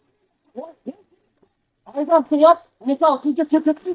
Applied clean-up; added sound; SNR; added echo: neural mask model DeepFilterNet 3.